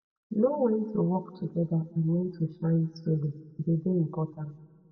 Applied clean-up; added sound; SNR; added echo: none; none; none; reverberation time 1.2 s.